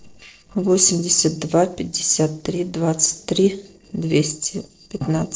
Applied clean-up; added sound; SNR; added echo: neural separator model SepFormer DNS4.